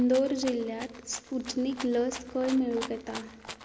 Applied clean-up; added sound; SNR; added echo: none; Rattle (instrument); 15 dB; none.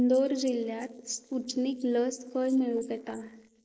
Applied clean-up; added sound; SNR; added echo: neural mask model Resemble Enhance denoiser.